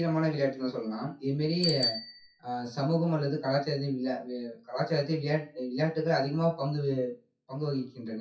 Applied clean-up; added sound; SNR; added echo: classical method WPE with log-MMSE.